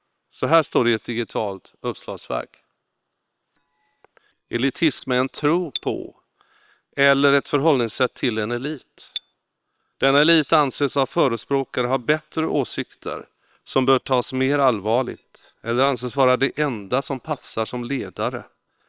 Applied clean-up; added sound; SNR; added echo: neural separator model SepFormer WHAM!.